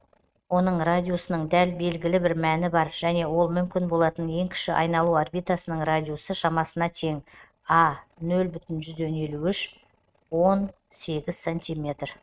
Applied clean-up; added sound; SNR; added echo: neural mask model RNNoise.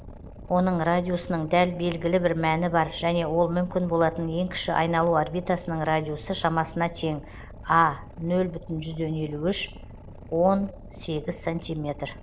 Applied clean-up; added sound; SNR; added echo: none; Boat, Water vehicle; 16 dB; none.